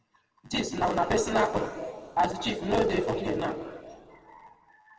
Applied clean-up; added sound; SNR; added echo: none; none; none; reverberation time 2.0 s.